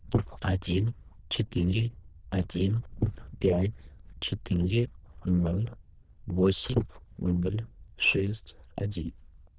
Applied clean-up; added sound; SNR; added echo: neural diffusion model UNIVERSE++.